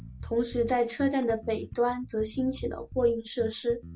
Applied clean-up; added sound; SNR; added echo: none; Bass guitar; 14 dB; none.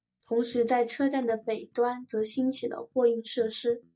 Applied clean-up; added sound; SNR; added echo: neural mask model DeepFilterNet 3.